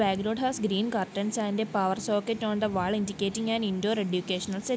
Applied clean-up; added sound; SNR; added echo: none; none; none; none.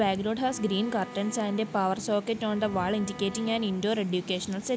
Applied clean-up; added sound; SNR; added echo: none; Bowed string instrument; 18 dB; none.